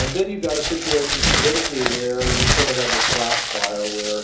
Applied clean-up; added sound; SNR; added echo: none; Crumpling, crinkling; -3 dB; reverberation time 0.7 s.